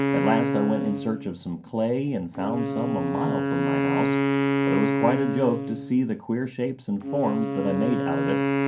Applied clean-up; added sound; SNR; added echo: none; Wind instrument, woodwind instrument; -1 dB; reverberation time 0.3 s.